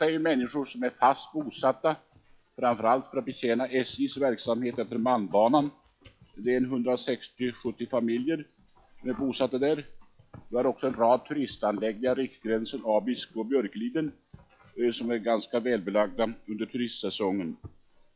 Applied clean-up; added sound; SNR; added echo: classical method log-MMSE.